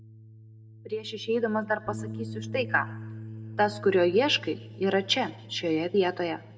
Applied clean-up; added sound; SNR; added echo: none; Bass guitar; 13 dB; reverberation time 1.4 s.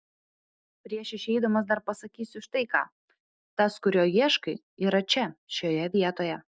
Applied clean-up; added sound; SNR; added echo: none; none; none; none.